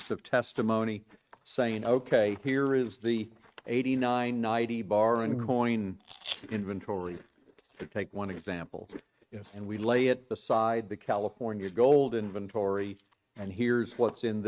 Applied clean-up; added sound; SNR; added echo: neural mask model RNNoise.